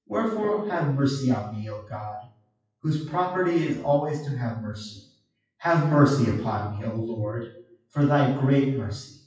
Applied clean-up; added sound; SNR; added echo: classical method WPE with log-MMSE.